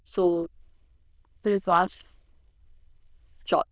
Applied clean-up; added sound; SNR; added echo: neural diffusion model UNIVERSE++.